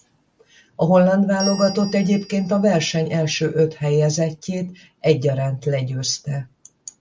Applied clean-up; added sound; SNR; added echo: none; Bell; 15 dB; none.